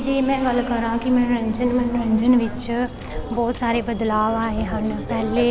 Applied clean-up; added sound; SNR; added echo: none; none; none; none.